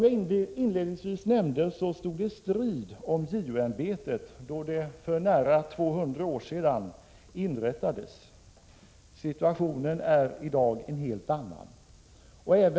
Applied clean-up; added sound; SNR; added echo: none; none; none; none.